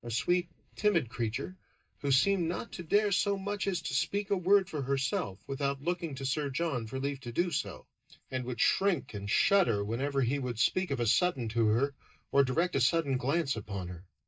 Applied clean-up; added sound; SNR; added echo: neural mask model DeepFilterNet 3.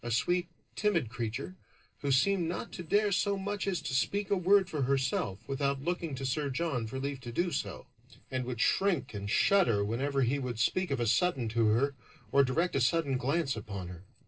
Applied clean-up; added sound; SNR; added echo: neural separator model SepFormer DNS4.